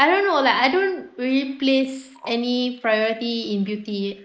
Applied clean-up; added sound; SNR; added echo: neural mask model Resemble Enhance denoiser.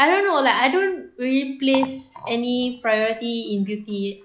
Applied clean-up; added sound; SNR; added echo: classical method log-MMSE.